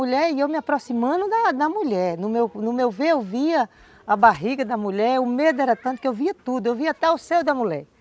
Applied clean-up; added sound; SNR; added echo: none; none; none; none.